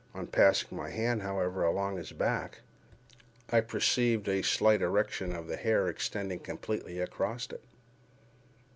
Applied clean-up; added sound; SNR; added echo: none; none; none; none.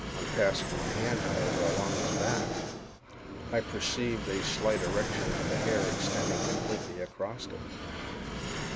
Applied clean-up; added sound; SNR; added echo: none; Fixed-wing aircraft, airplane; -1 dB; none.